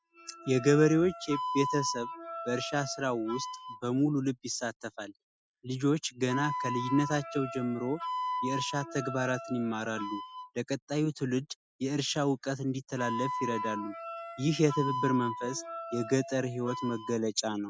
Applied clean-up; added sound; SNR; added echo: classical method Wiener filter.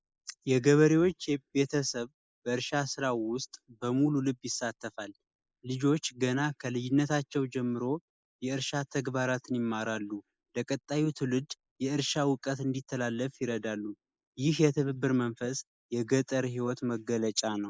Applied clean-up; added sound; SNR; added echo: neural mask model Resemble Enhance denoiser.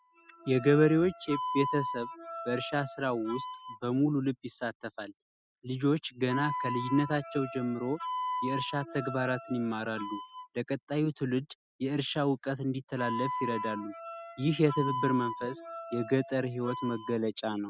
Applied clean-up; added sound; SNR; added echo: classical method spectral subtraction.